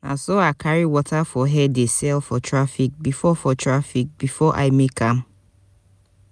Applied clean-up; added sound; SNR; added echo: none; none; none; none.